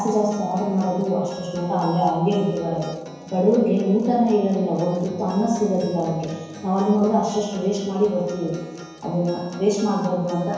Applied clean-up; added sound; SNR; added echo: none; Acoustic guitar; 19 dB; reverberation time 1.2 s.